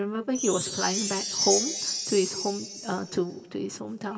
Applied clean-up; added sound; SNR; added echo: none; Chime; 2 dB; reverberation time 1.3 s.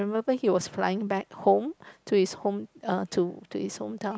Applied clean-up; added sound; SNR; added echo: none; none; none; none.